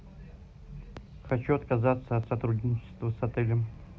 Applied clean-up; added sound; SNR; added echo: none; none; none; none.